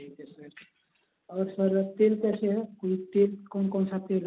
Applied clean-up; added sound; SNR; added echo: none; none; none; none.